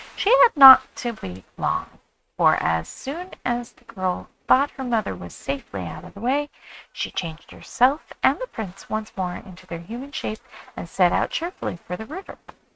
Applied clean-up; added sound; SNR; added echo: neural mask model RNNoise.